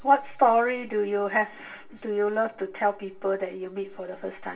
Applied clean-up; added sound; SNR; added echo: none; none; none; reverberation time 0.2 s.